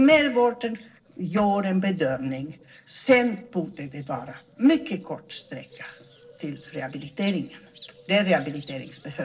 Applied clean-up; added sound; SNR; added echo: neural separator model SepFormer DNS4.